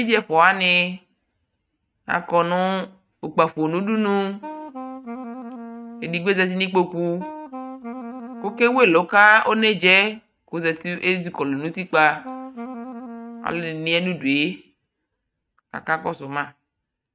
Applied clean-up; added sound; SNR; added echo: neural mask model RNNoise.